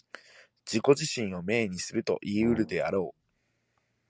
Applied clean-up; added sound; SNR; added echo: none; Brass instrument; 13 dB; none.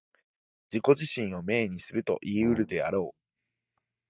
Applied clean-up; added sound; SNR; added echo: neural mask model DeepFilterNet 3.